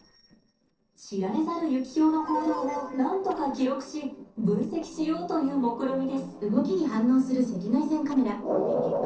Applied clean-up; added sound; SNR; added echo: neural separator model SepFormer DNS4.